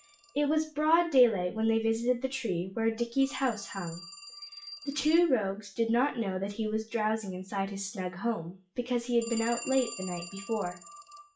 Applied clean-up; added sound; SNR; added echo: classical method WPE with log-MMSE.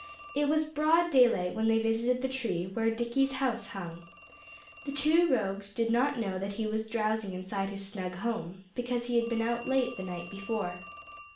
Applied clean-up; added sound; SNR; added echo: none; Telephone; 14 dB; reverberation time 0.4 s.